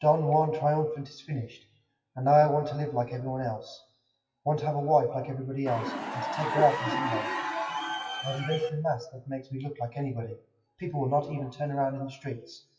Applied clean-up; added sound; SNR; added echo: classical method WPE with log-MMSE.